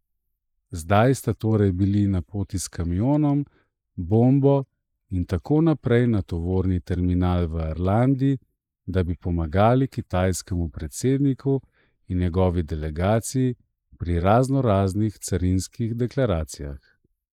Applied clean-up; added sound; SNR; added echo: neural mask model Resemble Enhance denoiser.